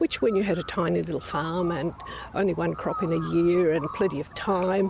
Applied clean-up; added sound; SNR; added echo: none; none; none; none.